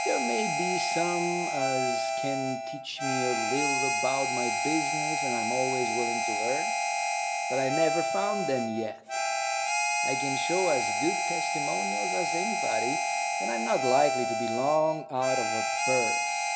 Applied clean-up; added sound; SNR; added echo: none; Harmonica; -3 dB; reverberation time 1.3 s.